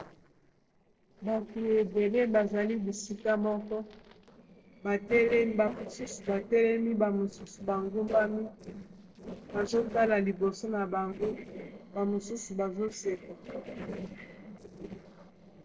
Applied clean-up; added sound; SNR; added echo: neural separator model SepFormer DNS4.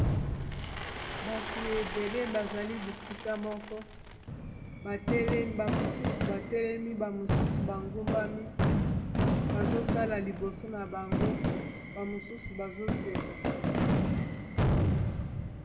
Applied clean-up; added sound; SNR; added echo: none; Fireworks; -5 dB; reverberation time 0.7 s.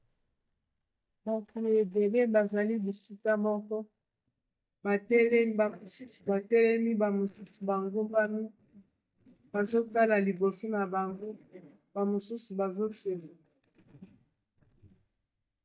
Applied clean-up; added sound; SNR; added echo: neural mask model DeepFilterNet 3.